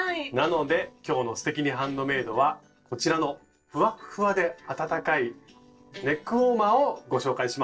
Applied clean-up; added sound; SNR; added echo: neural separator model SepFormer DNS4.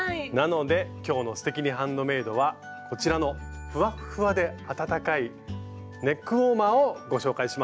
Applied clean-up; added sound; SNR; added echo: none; none; none; none.